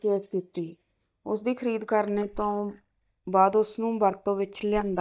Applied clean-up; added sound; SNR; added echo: neural mask model DeepFilterNet 3.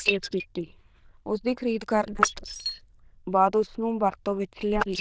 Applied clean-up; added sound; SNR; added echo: neural diffusion model UNIVERSE++.